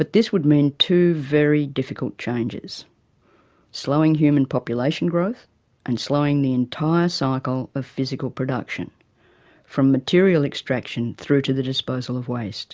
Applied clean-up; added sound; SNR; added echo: none; none; none; none.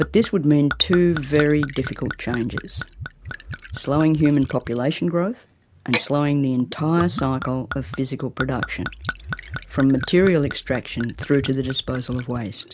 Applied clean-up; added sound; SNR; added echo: none; Gurgling / Chink, clink / Liquid; 10 dB; none.